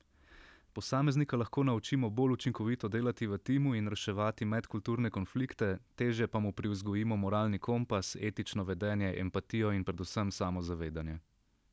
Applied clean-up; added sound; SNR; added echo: none; none; none; none.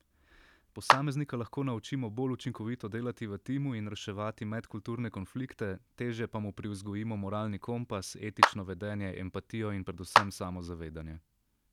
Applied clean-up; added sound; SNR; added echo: none; Clapping; -4 dB; none.